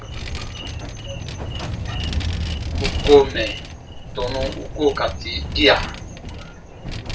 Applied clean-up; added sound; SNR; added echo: none; Vehicle; 4 dB; reverberation time 0.2 s.